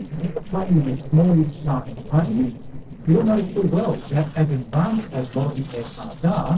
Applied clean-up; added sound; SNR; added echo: neural separator model SepFormer DNS4.